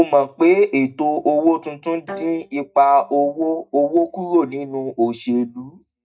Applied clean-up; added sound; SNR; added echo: neural mask model DeepFilterNet 3.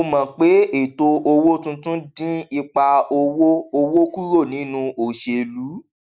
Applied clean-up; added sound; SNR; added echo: none; none; none; none.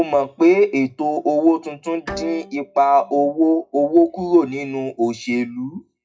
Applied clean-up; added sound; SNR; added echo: classical method WPE with log-MMSE.